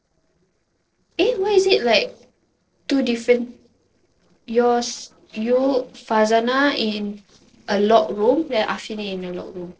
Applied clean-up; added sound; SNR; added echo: neural separator model SepFormer DNS4.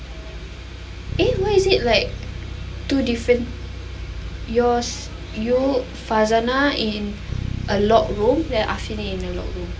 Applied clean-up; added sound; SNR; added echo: none; Bass guitar; 9 dB; reverberation time 0.2 s.